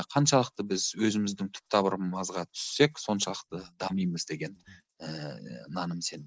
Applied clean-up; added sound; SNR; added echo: neural mask model Resemble Enhance denoiser.